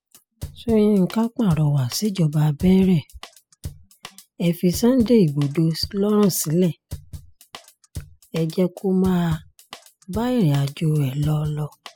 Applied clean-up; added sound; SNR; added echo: classical method spectral subtraction.